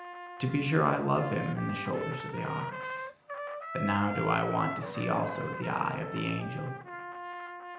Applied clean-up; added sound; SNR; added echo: none; Trumpet; 8 dB; reverberation time 0.8 s.